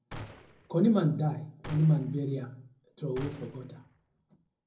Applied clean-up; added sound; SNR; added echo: none; Gunshot, gunfire; 17 dB; reverberation time 0.4 s.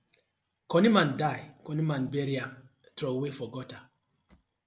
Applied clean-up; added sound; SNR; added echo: none; none; none; none.